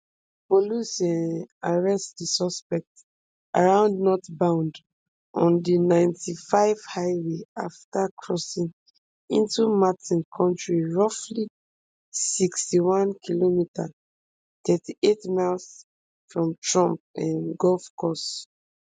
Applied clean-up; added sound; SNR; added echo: none; none; none; none.